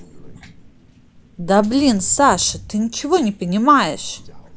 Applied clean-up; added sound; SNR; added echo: none; Crow; 19 dB; none.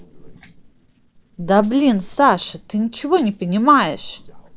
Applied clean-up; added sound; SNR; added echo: neural separator model SepFormer DNS4.